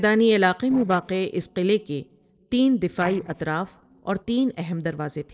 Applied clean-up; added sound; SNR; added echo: neural separator model SepFormer DNS4.